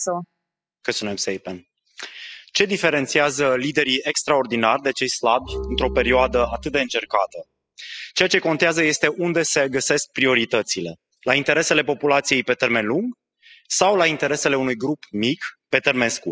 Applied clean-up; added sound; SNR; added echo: classical method spectral subtraction.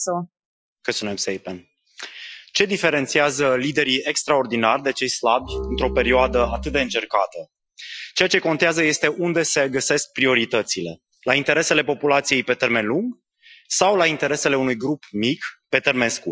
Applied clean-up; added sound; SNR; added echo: classical method Wiener filter.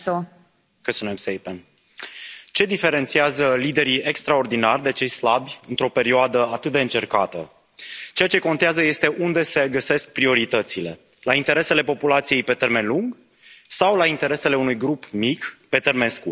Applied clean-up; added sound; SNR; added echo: none; none; none; none.